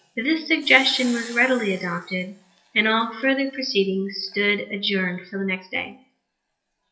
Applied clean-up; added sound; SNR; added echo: classical method WPE with log-MMSE.